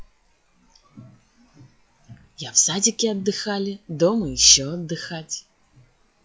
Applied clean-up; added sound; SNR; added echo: classical method log-MMSE.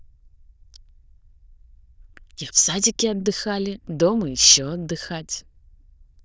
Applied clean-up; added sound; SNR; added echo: neural diffusion model UNIVERSE++.